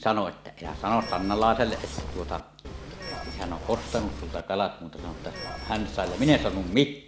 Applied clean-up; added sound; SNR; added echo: none; Zipper (clothing) / Telephone; 8 dB; none.